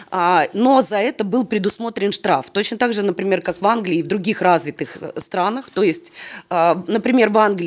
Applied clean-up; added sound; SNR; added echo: none; none; none; none.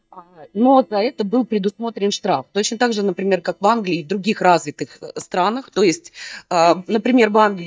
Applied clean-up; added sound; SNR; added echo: neural mask model DeepFilterNet 3.